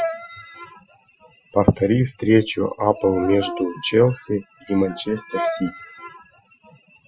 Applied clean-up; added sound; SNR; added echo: classical method Wiener filter.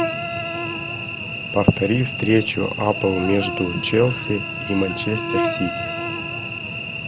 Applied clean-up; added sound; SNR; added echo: none; Cricket / Buzz; 4 dB; none.